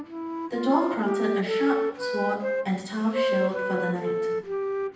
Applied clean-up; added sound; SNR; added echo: none; Wind instrument, woodwind instrument; 0 dB; reverberation time 0.9 s.